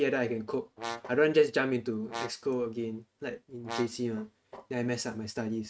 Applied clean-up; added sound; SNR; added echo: neural mask model RNNoise.